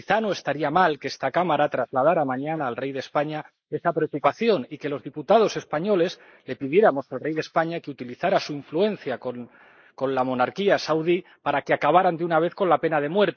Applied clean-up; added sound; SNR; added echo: neural mask model Resemble Enhance denoiser.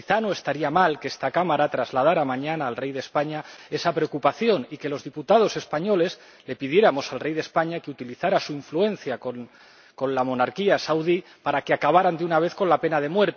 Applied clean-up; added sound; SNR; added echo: none; none; none; none.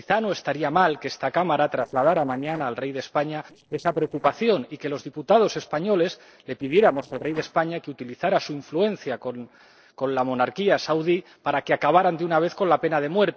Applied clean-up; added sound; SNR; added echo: neural separator model SepFormer DNS4.